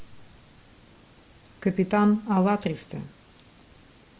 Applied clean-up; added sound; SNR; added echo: none; none; none; none.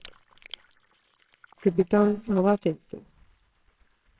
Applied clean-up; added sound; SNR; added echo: neural separator model SepFormer WHAMR!.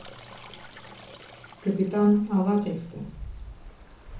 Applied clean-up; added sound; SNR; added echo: none; Stream; 16 dB; reverberation time 0.7 s.